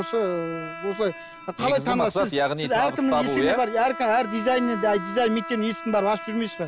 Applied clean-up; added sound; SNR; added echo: none; Bowed string instrument; 13 dB; none.